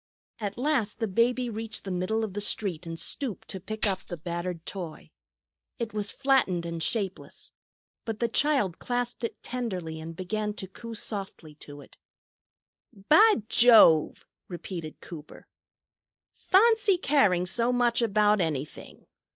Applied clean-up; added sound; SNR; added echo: neural mask model DeepFilterNet 3.